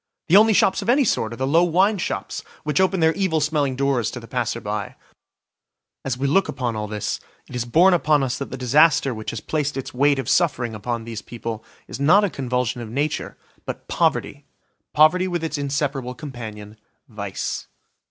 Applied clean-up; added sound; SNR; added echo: none; none; none; none.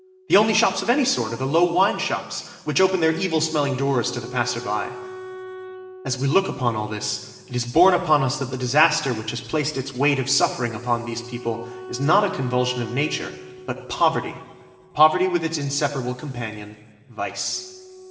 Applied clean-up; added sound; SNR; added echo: none; Wind instrument, woodwind instrument; 18 dB; reverberation time 2.7 s.